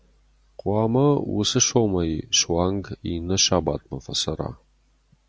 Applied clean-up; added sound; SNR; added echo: none; none; none; none.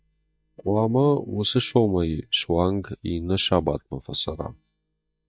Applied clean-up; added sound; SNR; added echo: neural mask model DeepFilterNet 3.